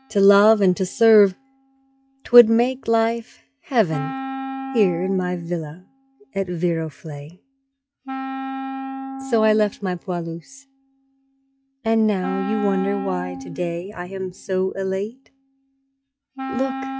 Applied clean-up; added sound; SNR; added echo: classical method log-MMSE.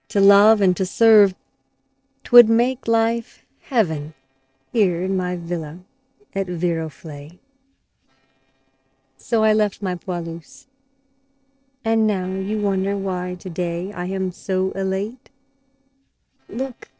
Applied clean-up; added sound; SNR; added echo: neural separator model SepFormer DNS4.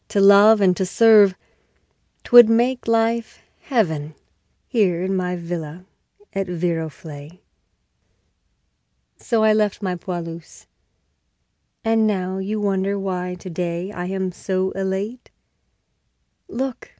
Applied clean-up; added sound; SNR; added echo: none; none; none; none.